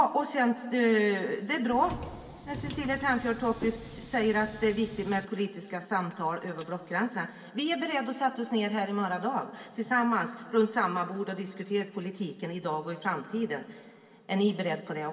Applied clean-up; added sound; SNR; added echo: none; Subway, metro, underground; 13 dB; reverberation time 2.8 s.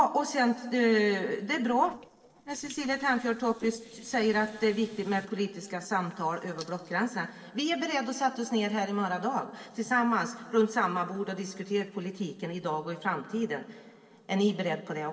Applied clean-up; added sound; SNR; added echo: neural separator model SepFormer DNS4.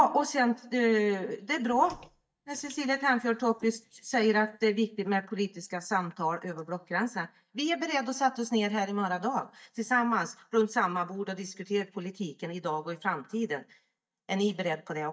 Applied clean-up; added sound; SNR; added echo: neural mask model DeepFilterNet 3.